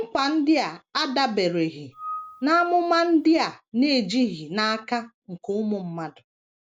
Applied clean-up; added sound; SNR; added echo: none; Screech / Glass; 15 dB; none.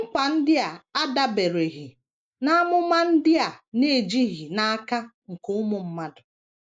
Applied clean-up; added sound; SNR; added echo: neural mask model Resemble Enhance denoiser.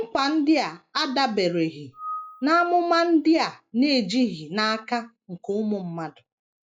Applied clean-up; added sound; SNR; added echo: classical method log-MMSE.